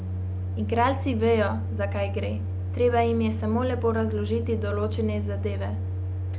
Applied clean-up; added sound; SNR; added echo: none; Microwave oven; 2 dB; none.